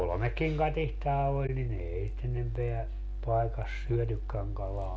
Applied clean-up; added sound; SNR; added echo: none; none; none; none.